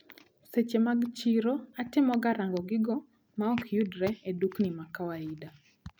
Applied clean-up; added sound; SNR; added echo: none; none; none; none.